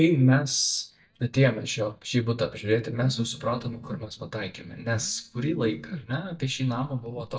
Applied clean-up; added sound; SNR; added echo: neural mask model DeepFilterNet 3.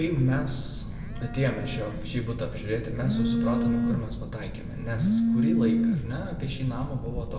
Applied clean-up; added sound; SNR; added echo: none; Telephone; -2 dB; reverberation time 0.8 s.